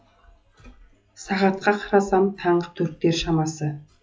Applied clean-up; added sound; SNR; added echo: classical method log-MMSE.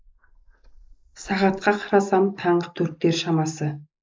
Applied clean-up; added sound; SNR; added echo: neural mask model Resemble Enhance denoiser.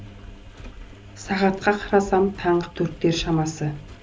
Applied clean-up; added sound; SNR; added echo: none; Engine; 16 dB; none.